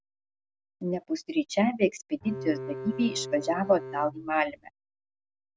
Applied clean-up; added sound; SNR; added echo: none; Bowed string instrument; 10 dB; none.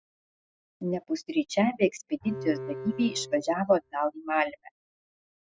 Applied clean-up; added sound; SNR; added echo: classical method spectral subtraction.